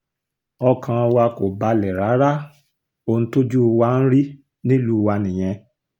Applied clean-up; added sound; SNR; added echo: none; none; none; none.